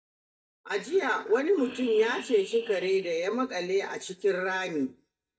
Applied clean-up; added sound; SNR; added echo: neural mask model DeepFilterNet 3.